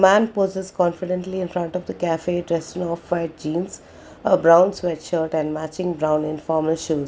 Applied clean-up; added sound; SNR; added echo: none; none; none; none.